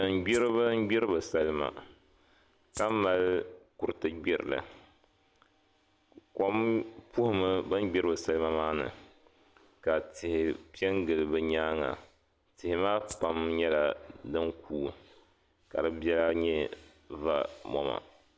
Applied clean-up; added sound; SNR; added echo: none; Rattle (instrument); 16 dB; none.